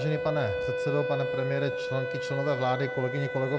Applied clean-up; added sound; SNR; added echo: none; Wind instrument, woodwind instrument; 2 dB; none.